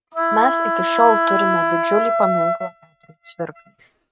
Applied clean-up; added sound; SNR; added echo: neural mask model RNNoise.